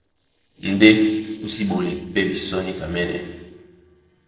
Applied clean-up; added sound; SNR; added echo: neural separator model SepFormer DNS4.